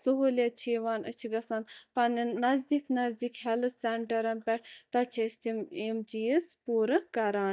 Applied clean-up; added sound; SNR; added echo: neural mask model DeepFilterNet 3.